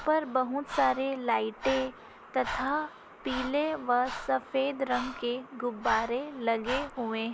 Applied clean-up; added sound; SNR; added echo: none; Breathing; 12 dB; none.